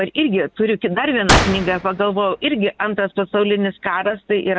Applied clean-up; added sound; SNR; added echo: none; Gunshot, gunfire; 4 dB; none.